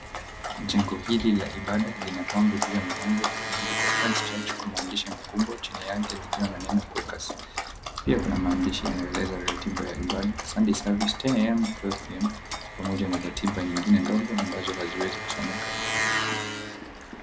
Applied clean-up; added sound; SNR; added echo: none; Dog + Engine; 4 dB; none.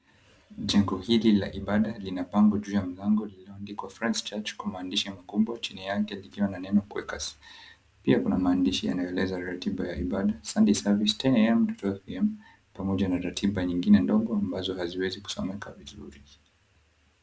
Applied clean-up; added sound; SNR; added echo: none; none; none; none.